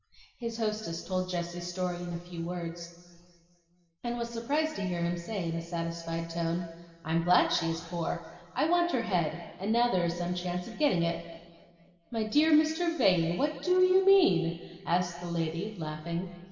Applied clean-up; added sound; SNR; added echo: none; none; none; reverberation time 2.2 s.